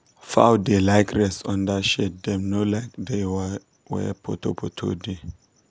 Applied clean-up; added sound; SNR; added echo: none; none; none; none.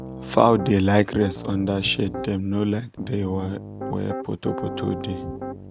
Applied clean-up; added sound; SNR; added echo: none; Piano; 11 dB; none.